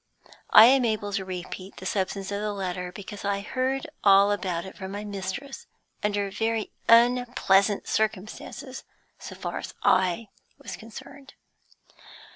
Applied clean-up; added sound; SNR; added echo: none; none; none; none.